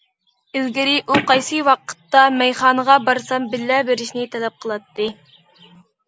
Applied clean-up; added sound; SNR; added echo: none; none; none; none.